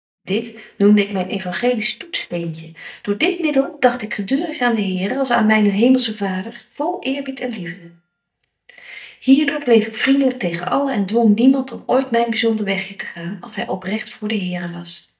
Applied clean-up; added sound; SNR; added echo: neural mask model DeepFilterNet 3.